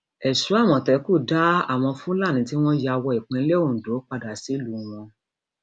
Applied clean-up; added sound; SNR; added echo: none; none; none; none.